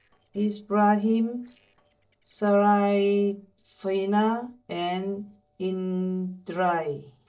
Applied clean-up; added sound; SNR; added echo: neural separator model SepFormer DNS4.